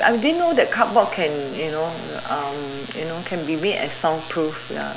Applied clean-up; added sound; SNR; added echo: none; none; none; none.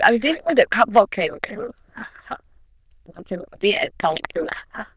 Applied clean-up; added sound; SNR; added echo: neural diffusion model UNIVERSE++.